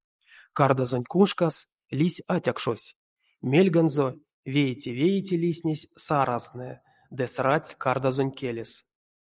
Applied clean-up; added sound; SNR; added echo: neural mask model Resemble Enhance denoiser.